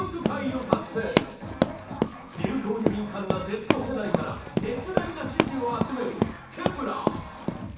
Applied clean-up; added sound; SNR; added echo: none; Run; -2 dB; reverberation time 0.7 s.